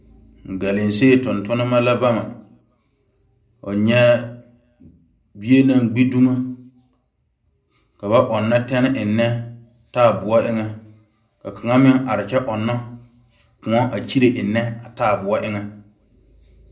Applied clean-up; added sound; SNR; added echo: none; none; none; reverberation time 0.5 s.